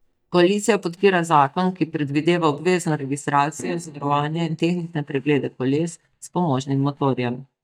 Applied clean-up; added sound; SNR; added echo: neural mask model DeepFilterNet 3.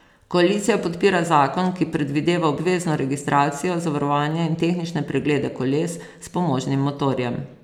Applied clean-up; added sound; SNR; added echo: none; none; none; none.